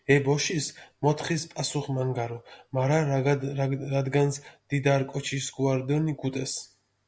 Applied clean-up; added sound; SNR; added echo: none; none; none; none.